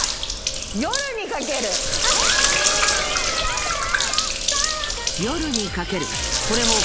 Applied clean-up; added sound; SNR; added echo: none; Sink (filling or washing); -4 dB; none.